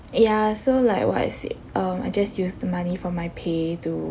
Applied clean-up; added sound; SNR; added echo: none; none; none; none.